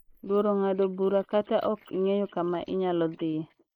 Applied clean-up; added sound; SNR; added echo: neural mask model Resemble Enhance denoiser.